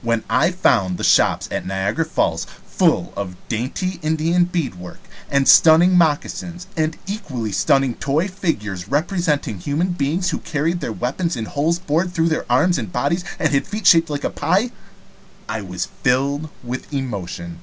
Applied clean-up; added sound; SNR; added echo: none; none; none; none.